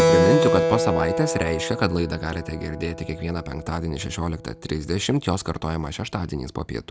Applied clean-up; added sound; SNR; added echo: none; Keyboard (musical); 1 dB; none.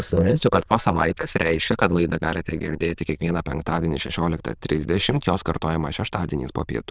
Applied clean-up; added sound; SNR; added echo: neural diffusion model UNIVERSE++.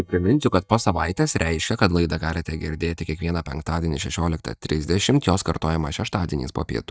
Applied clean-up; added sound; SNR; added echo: neural mask model DeepFilterNet 3.